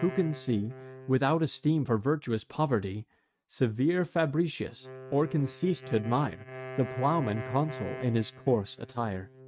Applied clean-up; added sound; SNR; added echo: neural mask model RNNoise.